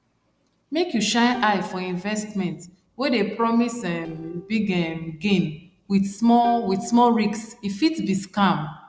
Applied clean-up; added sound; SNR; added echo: neural separator model SepFormer DNS4.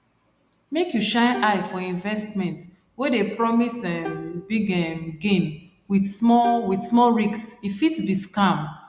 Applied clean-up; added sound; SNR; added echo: none; Plucked string instrument; 19 dB; none.